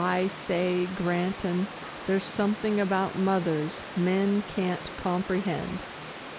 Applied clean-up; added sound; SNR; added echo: none; Stream / Liquid; 12 dB; none.